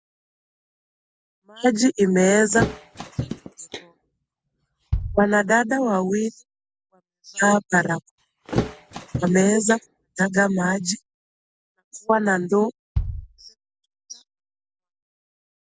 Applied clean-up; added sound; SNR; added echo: none; Thump, thud + Bass drum; 8 dB; none.